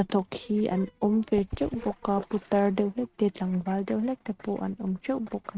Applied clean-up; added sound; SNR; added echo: neural mask model RNNoise.